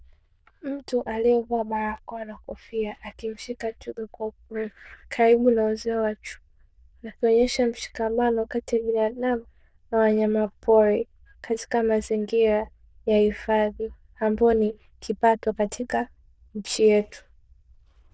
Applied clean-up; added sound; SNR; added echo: neural diffusion model UNIVERSE++.